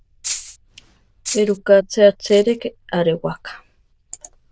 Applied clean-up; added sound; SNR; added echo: neural diffusion model UNIVERSE++.